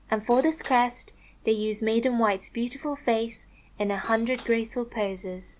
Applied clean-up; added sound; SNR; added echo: none; Cutlery, silverware / Dishes, pots, and pans; 19 dB; none.